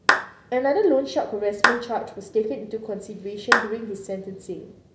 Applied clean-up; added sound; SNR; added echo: none; Clapping; 1 dB; none.